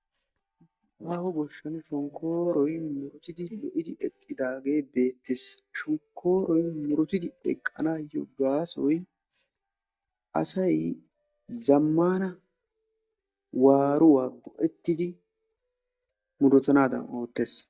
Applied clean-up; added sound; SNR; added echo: neural mask model DeepFilterNet 3.